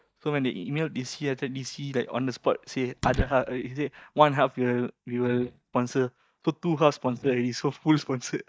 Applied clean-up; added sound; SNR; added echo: neural mask model DeepFilterNet 3.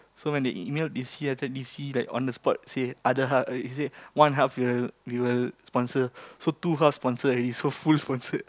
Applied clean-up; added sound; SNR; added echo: none; none; none; none.